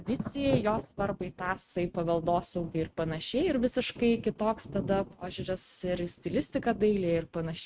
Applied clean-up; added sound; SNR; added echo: neural mask model RNNoise.